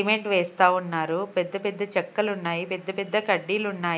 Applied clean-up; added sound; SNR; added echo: none; none; none; none.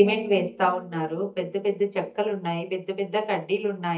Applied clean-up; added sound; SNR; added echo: neural mask model DeepFilterNet 3.